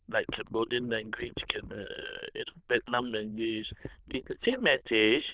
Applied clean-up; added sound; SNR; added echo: neural diffusion model UNIVERSE++.